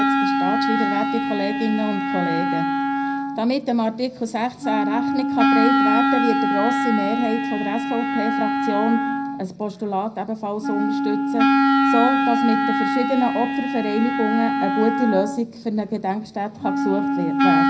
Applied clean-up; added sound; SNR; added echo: none; Wind instrument, woodwind instrument; -3 dB; reverberation time 0.4 s.